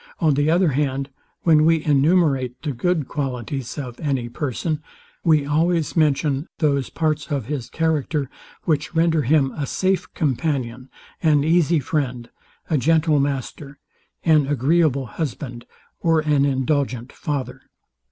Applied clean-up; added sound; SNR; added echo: none; none; none; none.